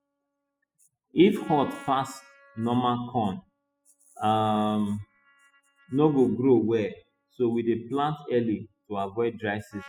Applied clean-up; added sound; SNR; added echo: classical method spectral subtraction.